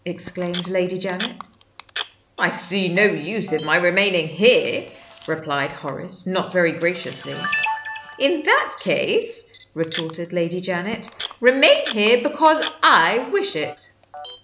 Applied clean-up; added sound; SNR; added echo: none; Camera; 13 dB; none.